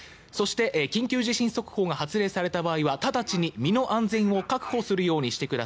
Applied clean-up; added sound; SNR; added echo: none; none; none; none.